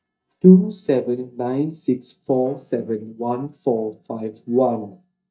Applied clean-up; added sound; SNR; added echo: neural mask model DeepFilterNet 3.